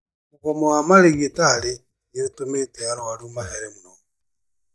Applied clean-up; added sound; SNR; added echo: neural mask model DeepFilterNet 3.